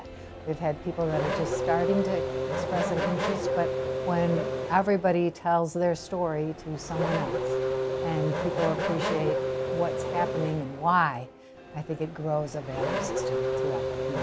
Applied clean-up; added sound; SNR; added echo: none; Race car, auto racing / Accelerating, revving, vroom; 1 dB; none.